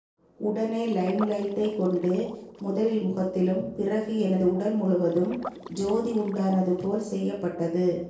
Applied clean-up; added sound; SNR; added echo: neural separator model SepFormer DNS4.